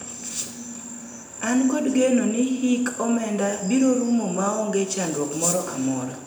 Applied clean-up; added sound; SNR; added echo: none; none; none; reverberation time 0.8 s.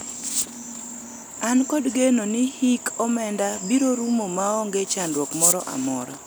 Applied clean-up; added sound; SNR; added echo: none; none; none; none.